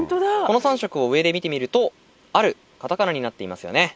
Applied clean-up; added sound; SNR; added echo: none; none; none; none.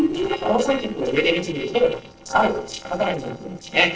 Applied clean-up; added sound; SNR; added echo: neural separator model SepFormer DNS4.